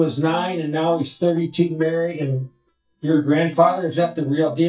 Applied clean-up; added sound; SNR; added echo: neural mask model DeepFilterNet 3.